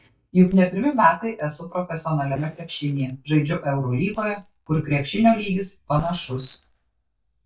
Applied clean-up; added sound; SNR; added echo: neural mask model DeepFilterNet 3.